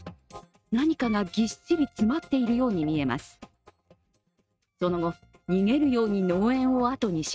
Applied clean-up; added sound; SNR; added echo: neural mask model RNNoise.